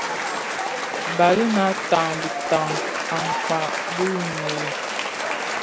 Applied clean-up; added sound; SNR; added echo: none; Applause / Cheering; 1 dB; none.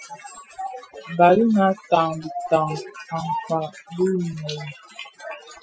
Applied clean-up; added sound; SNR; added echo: classical method Wiener filter.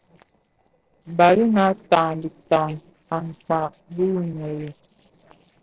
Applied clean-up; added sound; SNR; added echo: neural separator model SepFormer DNS4.